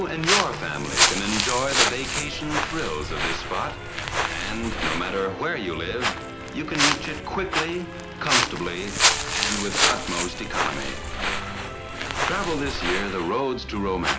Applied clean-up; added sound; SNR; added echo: none; Walk, footsteps; -2 dB; none.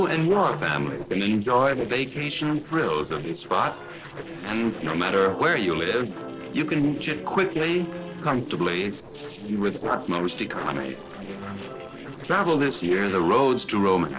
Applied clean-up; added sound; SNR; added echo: neural separator model SepFormer DNS4.